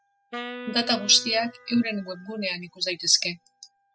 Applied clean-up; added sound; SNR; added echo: classical method spectral subtraction.